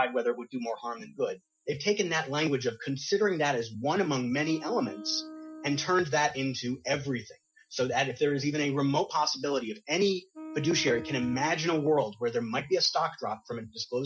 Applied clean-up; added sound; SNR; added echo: classical method Wiener filter.